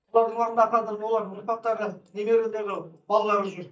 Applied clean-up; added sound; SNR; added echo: neural mask model DeepFilterNet 3.